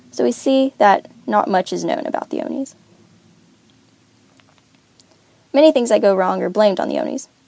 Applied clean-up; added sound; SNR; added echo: none; none; none; none.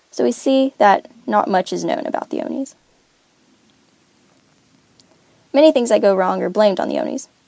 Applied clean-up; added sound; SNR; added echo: neural mask model Resemble Enhance denoiser.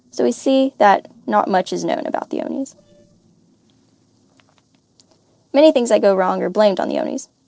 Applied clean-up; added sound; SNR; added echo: neural separator model SepFormer DNS4.